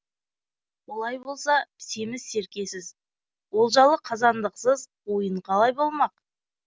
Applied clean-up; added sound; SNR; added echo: none; none; none; none.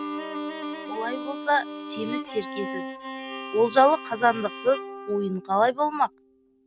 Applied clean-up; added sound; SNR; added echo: none; Bowed string instrument; 10 dB; none.